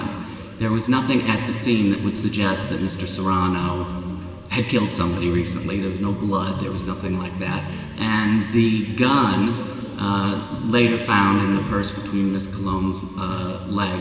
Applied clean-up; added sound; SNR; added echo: none; Guitar; 15 dB; reverberation time 2.8 s.